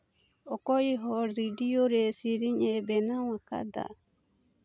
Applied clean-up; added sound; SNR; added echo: none; none; none; none.